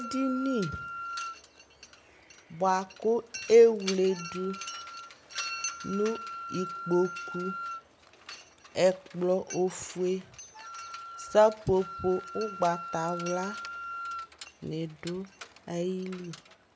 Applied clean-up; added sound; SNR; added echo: none; Mechanisms + Wind instrument, woodwind instrument; 11 dB; none.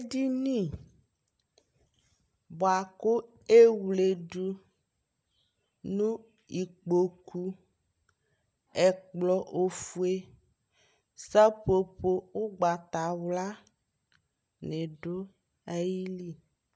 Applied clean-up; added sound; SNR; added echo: none; none; none; none.